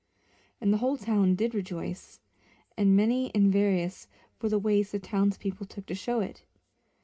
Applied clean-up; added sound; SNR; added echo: none; none; none; reverberation time 0.3 s.